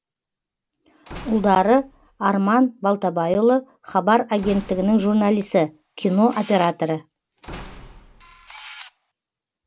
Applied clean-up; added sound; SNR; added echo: none; Camera + Slam / Wood; 20 dB; none.